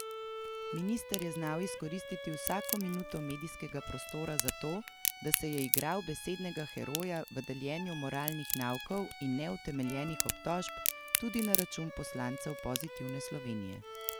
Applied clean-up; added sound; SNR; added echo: none; Bowed string instrument + Crack; 2 dB; none.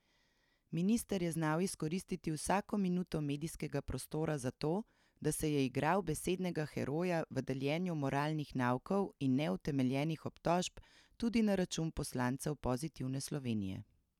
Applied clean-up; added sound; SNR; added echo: none; none; none; none.